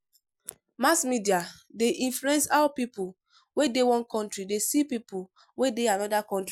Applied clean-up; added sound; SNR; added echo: none; none; none; none.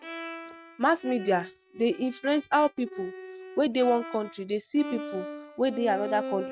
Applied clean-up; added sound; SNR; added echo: neural mask model RNNoise.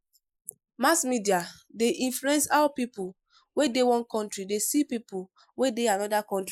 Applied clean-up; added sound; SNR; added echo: neural mask model Resemble Enhance denoiser.